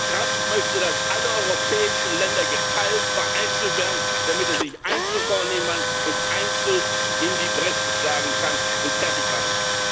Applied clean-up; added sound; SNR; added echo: none; Tools; -5 dB; none.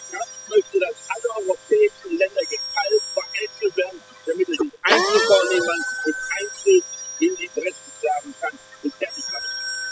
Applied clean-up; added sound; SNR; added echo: classical method spectral subtraction.